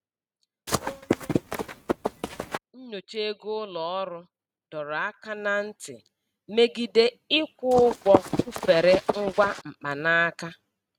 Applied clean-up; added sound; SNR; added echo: neural mask model RNNoise.